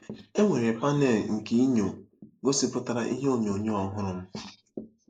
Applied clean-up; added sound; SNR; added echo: neural mask model Resemble Enhance denoiser.